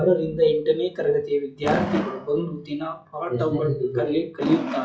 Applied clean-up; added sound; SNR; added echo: classical method log-MMSE.